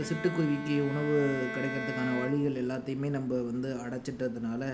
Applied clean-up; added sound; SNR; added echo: none; Bowed string instrument; 10 dB; none.